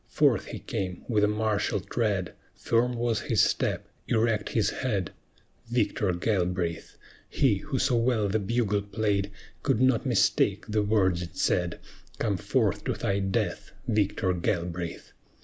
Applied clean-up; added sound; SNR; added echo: none; none; none; none.